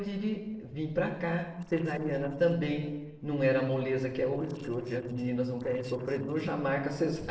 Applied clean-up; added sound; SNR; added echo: neural separator model SepFormer DNS4.